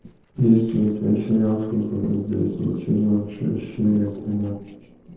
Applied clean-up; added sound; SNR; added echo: neural separator model SepFormer DNS4.